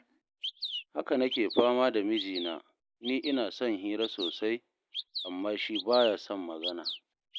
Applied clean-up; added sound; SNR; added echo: none; Bird vocalization, bird call, bird song; 10 dB; none.